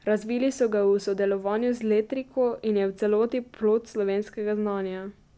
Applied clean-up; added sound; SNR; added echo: none; none; none; none.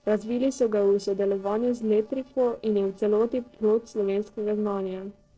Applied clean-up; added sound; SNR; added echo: neural separator model SepFormer DNS4.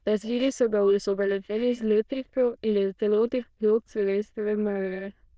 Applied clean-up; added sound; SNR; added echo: neural diffusion model UNIVERSE++.